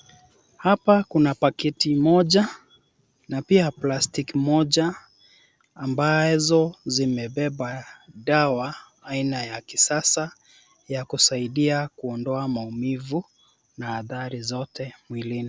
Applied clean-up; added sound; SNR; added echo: none; none; none; none.